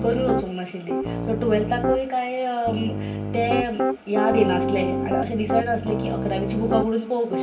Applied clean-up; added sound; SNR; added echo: none; Piano; 1 dB; reverberation time 0.2 s.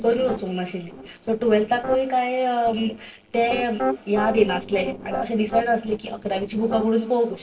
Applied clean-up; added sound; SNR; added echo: neural separator model SepFormer DNS4.